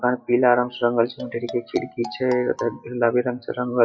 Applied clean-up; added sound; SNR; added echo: classical method WPE with log-MMSE.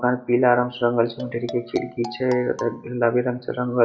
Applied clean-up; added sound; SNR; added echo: none; Marimba, xylophone; 15 dB; reverberation time 0.7 s.